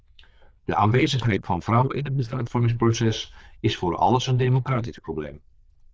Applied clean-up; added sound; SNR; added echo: neural diffusion model UNIVERSE++.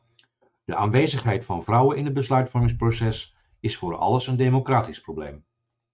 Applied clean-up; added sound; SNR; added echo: neural mask model RNNoise.